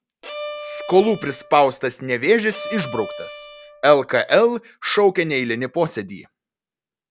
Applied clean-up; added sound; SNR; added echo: none; Bowed string instrument; 14 dB; none.